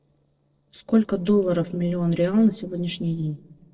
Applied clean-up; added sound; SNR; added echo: neural separator model SepFormer DNS4.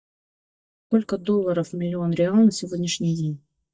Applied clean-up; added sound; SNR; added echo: neural mask model DeepFilterNet 3.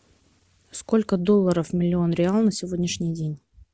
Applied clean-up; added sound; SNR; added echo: none; none; none; none.